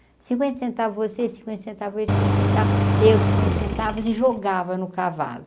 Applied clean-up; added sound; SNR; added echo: none; Engine; -3 dB; none.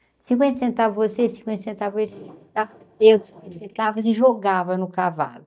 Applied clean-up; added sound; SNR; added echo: neural mask model DeepFilterNet 3.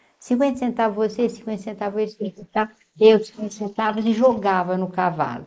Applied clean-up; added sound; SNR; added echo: neural mask model Resemble Enhance denoiser.